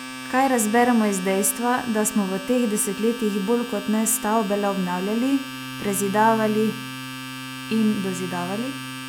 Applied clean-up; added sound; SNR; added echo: none; Domestic sounds, home sounds; 11 dB; none.